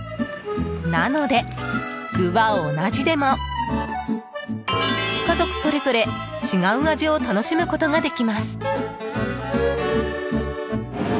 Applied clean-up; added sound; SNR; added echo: none; none; none; none.